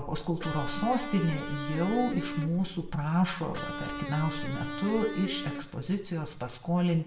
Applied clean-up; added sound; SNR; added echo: none; Electric guitar; 8 dB; reverberation time 0.5 s.